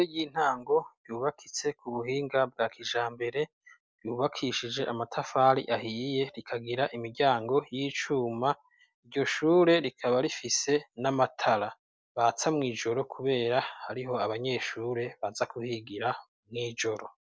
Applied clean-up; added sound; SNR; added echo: none; none; none; none.